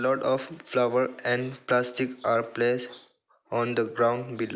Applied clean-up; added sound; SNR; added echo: none; none; none; none.